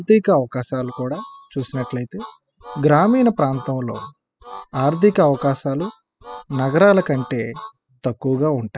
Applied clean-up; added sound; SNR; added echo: classical method spectral subtraction.